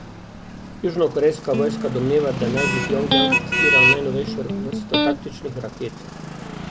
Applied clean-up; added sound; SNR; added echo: none; Motor vehicle (road) + Electric guitar; -2 dB; none.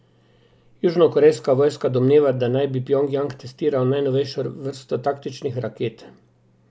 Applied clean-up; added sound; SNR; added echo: none; none; none; none.